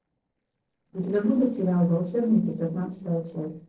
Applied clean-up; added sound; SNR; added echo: neural separator model SepFormer DNS4.